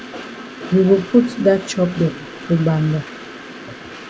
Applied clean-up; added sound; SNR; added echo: none; Train; 14 dB; none.